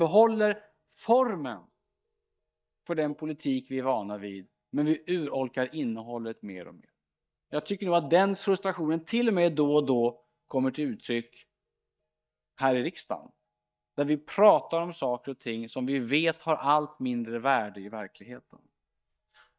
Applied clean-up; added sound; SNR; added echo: neural mask model DeepFilterNet 3.